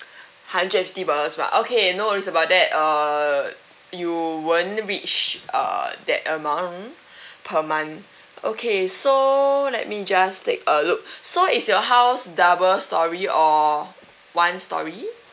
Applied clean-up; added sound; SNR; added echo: none; none; none; none.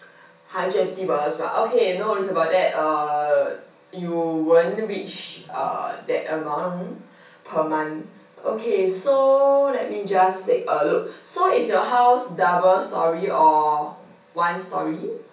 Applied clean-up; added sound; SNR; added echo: none; none; none; reverberation time 0.6 s.